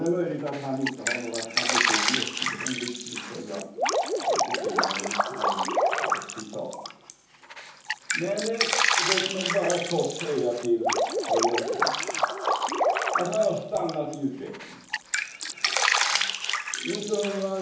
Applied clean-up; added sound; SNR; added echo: none; Drip; -3 dB; reverberation time 0.7 s.